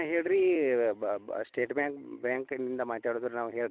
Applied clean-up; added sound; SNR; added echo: none; none; none; none.